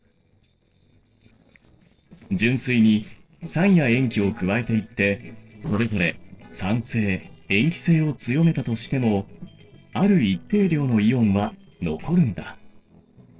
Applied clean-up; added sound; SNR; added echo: neural separator model SepFormer DNS4.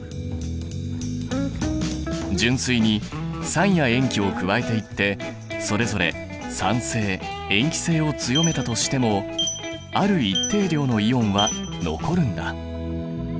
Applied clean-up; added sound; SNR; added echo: none; none; none; none.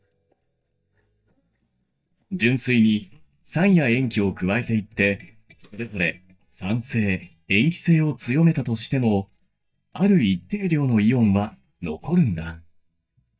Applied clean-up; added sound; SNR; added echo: neural mask model DeepFilterNet 3.